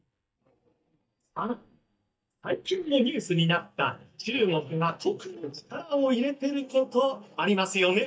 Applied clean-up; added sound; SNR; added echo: neural mask model DeepFilterNet 3.